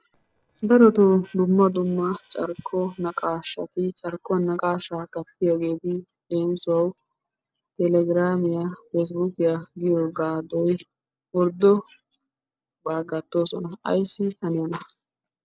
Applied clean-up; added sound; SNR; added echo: neural separator model SepFormer DNS4.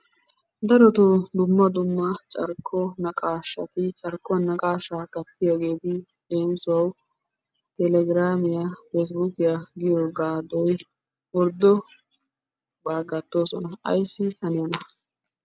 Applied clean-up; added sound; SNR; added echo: none; none; none; none.